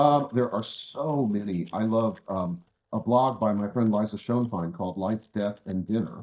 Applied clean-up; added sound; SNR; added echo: neural mask model DeepFilterNet 3.